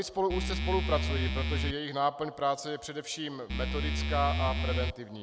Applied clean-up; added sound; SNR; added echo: none; Musical instrument; -3 dB; none.